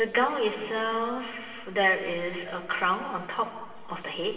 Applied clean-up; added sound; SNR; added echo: none; none; none; reverberation time 2.0 s.